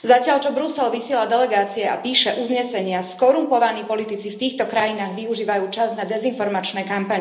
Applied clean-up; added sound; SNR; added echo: none; none; none; reverberation time 0.8 s.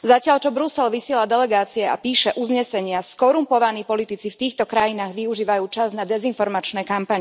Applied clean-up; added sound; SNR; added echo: none; none; none; none.